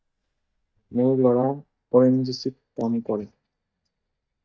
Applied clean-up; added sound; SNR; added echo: neural mask model DeepFilterNet 3.